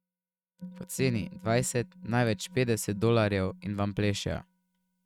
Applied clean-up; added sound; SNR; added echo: neural mask model RNNoise.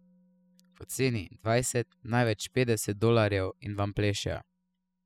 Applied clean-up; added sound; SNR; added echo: classical method spectral subtraction.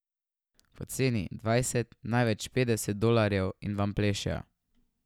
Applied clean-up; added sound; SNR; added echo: none; none; none; none.